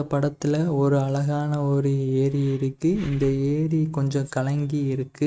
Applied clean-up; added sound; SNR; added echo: neural mask model RNNoise.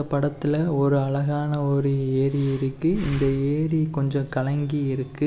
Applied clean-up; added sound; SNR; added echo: none; Breathing; 15 dB; none.